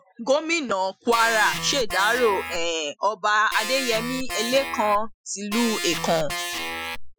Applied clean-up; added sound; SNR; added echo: classical method Wiener filter.